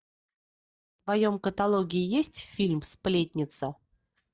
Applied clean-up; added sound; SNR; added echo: neural mask model DeepFilterNet 3.